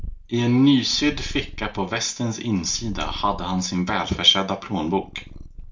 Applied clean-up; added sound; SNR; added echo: none; Purr; 14 dB; reverberation time 0.3 s.